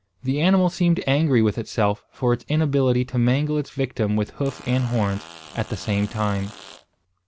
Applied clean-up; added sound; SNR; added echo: none; Fart; 20 dB; none.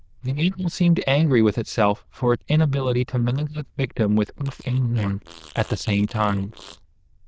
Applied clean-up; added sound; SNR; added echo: neural diffusion model UNIVERSE++.